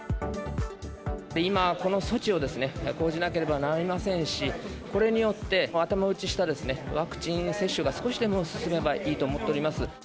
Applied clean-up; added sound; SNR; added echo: none; none; none; none.